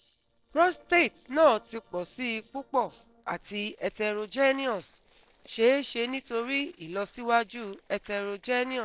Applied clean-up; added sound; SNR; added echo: neural separator model SepFormer DNS4.